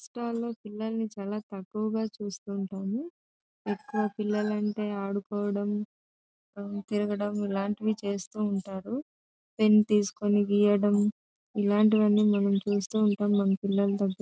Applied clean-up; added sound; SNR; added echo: none; none; none; none.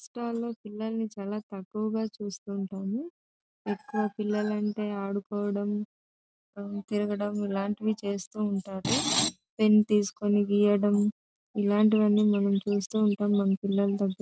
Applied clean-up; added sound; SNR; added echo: none; Screech; 1 dB; none.